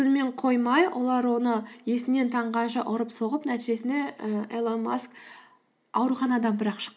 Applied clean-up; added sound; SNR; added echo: none; none; none; none.